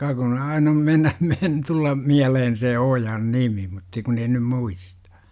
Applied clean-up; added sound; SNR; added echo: none; none; none; none.